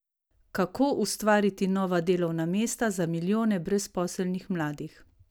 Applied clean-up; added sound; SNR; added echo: none; none; none; none.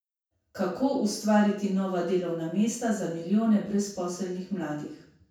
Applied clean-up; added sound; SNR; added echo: none; none; none; reverberation time 0.6 s.